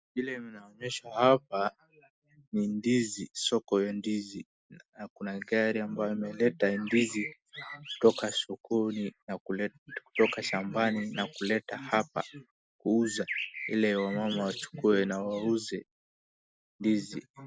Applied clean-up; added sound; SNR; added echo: neural mask model Resemble Enhance denoiser.